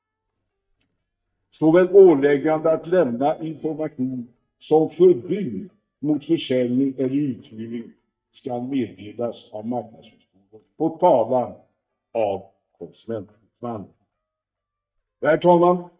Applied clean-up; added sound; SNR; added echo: neural mask model DeepFilterNet 3.